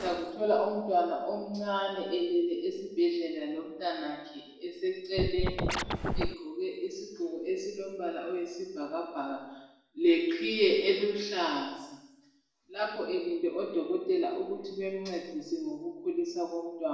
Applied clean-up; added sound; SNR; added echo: none; Scratching (performance technique); -1 dB; reverberation time 0.9 s.